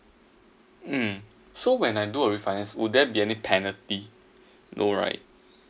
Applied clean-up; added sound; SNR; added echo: none; none; none; none.